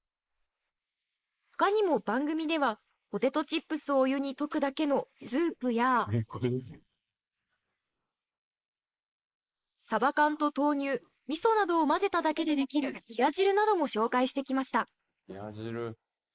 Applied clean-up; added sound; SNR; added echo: neural mask model Resemble Enhance denoiser.